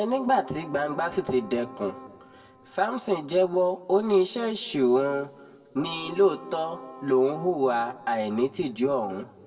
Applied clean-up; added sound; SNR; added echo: none; Keyboard (musical); 19 dB; reverberation time 1.3 s.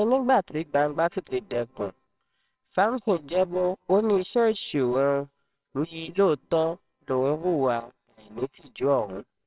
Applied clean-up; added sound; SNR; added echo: neural separator model SepFormer WHAMR!.